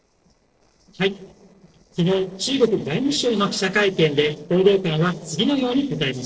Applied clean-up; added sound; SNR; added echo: neural separator model SepFormer DNS4.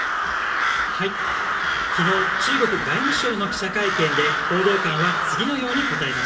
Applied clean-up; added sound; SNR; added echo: none; Crow; -2 dB; reverberation time 2.3 s.